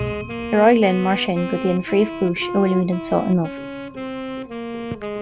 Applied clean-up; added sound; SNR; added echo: none; Clock + Wind instrument, woodwind instrument; 8 dB; none.